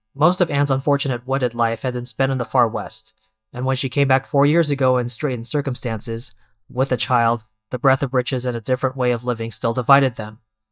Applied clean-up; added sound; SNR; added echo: neural mask model DeepFilterNet 3.